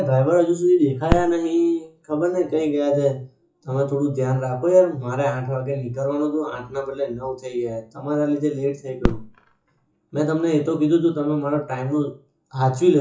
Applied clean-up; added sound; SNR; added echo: classical method WPE with log-MMSE.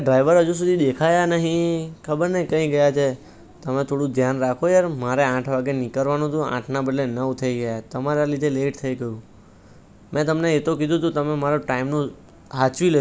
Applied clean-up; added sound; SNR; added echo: none; none; none; none.